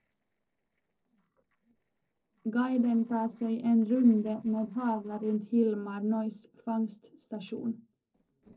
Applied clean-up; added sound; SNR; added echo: neural separator model SepFormer DNS4.